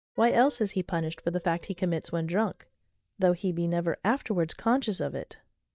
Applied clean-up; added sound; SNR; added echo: neural mask model DeepFilterNet 3.